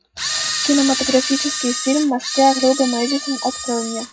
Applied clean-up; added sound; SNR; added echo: classical method WPE with log-MMSE.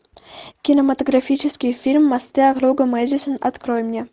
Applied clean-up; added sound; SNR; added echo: none; none; none; none.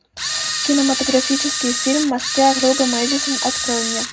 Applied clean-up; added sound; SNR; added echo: none; Camera; 2 dB; reverberation time 0.3 s.